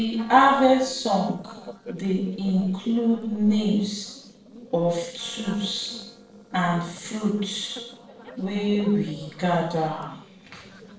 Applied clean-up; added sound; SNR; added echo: neural separator model SepFormer DNS4.